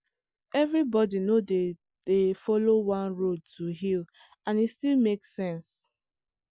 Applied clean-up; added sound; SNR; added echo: none; none; none; none.